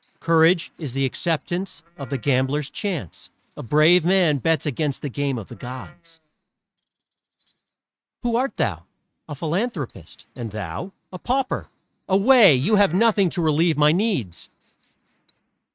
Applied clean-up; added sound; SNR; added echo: neural mask model RNNoise.